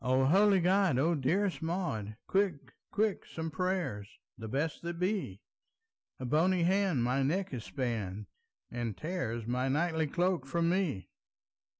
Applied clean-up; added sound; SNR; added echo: none; none; none; none.